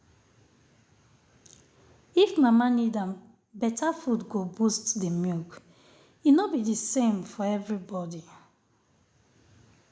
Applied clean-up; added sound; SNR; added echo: none; none; none; none.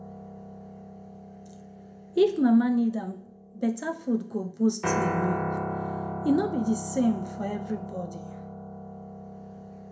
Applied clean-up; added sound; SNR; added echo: none; Piano; 6 dB; reverberation time 0.3 s.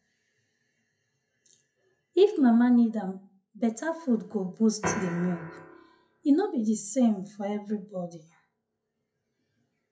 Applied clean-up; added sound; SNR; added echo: classical method WPE with log-MMSE.